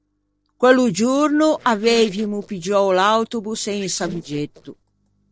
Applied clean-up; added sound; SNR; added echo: neural separator model SepFormer DNS4.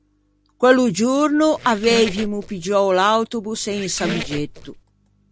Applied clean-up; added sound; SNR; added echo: none; Squeak; 11 dB; none.